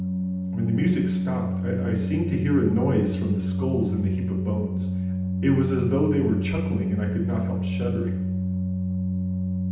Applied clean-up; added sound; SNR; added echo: none; Organ; -1 dB; reverberation time 0.8 s.